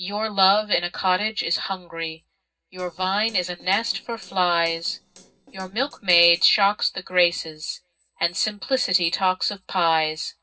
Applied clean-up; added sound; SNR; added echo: neural separator model SepFormer DNS4.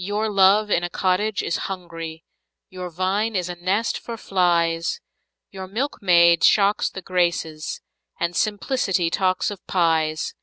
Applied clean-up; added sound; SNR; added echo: none; none; none; none.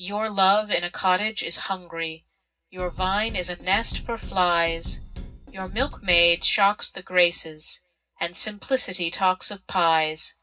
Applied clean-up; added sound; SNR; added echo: none; Drum kit; 12 dB; reverberation time 0.4 s.